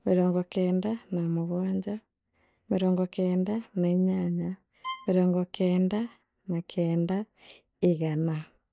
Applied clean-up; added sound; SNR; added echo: none; Bowed string instrument; 15 dB; none.